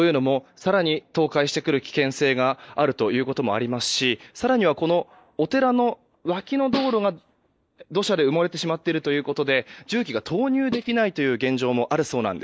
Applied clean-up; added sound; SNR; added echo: neural mask model DeepFilterNet 3.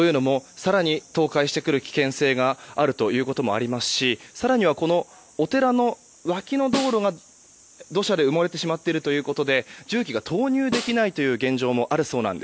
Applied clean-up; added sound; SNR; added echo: none; Snare drum; 11 dB; none.